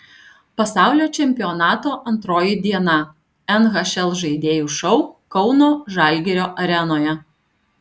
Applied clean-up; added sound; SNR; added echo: none; none; none; none.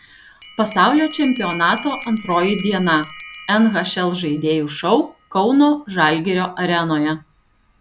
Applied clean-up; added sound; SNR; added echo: none; Bell; 15 dB; none.